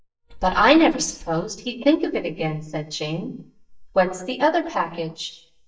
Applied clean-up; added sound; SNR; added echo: neural mask model DeepFilterNet 3.